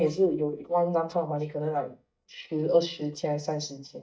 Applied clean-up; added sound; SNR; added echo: neural mask model DeepFilterNet 3.